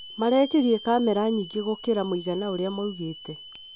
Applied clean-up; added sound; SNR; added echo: none; Hiss / Alarm; 17 dB; none.